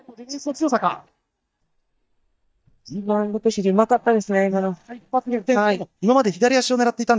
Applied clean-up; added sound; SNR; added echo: neural mask model DeepFilterNet 3.